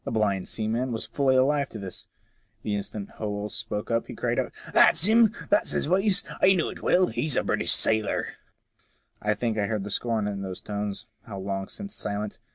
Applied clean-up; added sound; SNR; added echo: none; none; none; none.